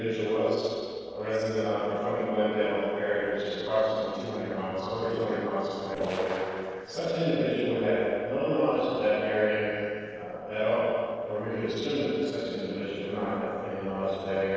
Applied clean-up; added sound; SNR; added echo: neural separator model SepFormer DNS4.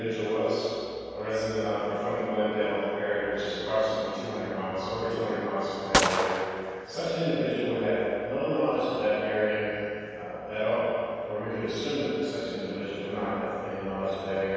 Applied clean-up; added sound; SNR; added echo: none; Gunshot, gunfire; 0 dB; reverberation time 2.2 s.